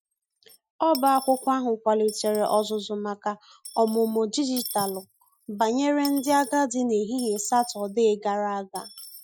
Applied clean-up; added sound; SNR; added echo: classical method Wiener filter.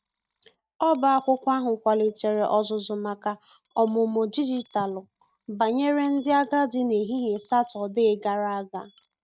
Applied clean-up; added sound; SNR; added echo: neural mask model RNNoise.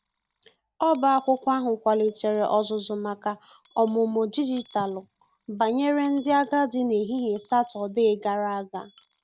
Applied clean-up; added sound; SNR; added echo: none; Coin (dropping) / Dishes, pots, and pans; 17 dB; none.